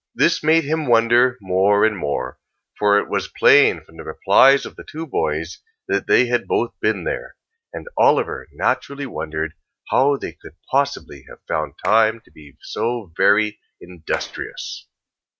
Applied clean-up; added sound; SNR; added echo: neural mask model RNNoise.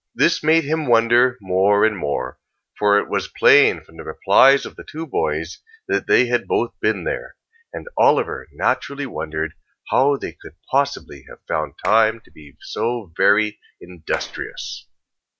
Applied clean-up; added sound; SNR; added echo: none; Clapping; 17 dB; none.